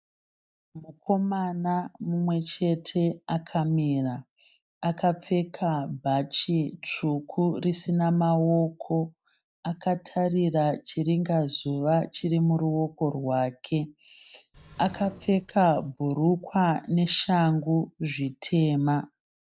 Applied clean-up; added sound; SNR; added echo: neural mask model DeepFilterNet 3.